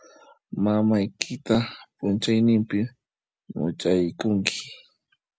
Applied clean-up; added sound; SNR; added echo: none; none; none; none.